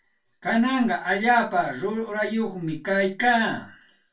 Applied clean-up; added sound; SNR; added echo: none; none; none; reverberation time 0.2 s.